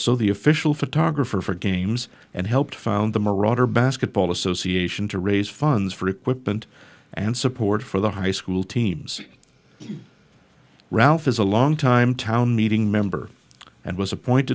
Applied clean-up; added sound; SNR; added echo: none; none; none; none.